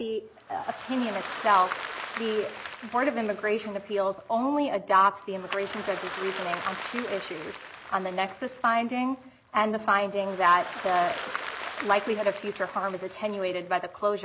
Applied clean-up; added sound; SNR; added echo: none; Applause; 12 dB; none.